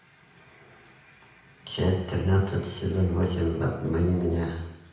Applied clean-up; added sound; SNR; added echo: none; none; none; reverberation time 0.8 s.